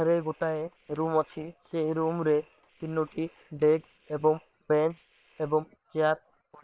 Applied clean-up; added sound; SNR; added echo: neural separator model SepFormer WHAM!.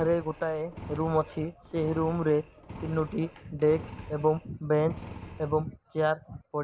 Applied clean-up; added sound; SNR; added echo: none; Engine; 15 dB; none.